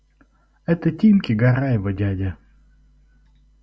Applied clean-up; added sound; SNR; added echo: none; none; none; none.